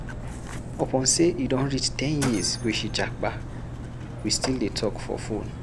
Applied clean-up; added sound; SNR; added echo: none; Mechanisms; 6 dB; none.